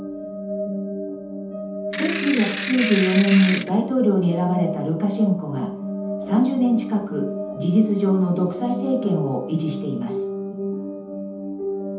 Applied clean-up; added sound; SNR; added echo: none; Ratchet, pawl / Percussion; 6 dB; reverberation time 0.6 s.